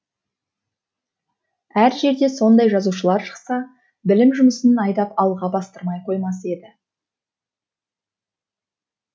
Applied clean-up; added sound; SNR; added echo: none; none; none; none.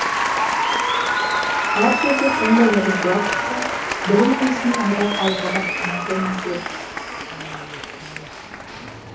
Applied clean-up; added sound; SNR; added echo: none; Applause; 0 dB; reverberation time 0.8 s.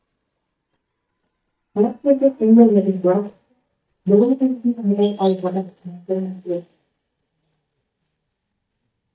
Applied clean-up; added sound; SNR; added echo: neural mask model DeepFilterNet 3.